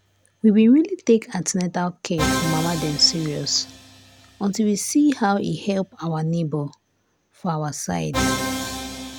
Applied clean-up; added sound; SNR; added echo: none; Musical instrument; 9 dB; none.